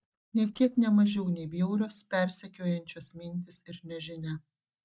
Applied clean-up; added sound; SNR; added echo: neural mask model DeepFilterNet 3.